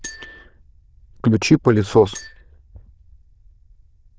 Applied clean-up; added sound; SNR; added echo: neural diffusion model UNIVERSE++.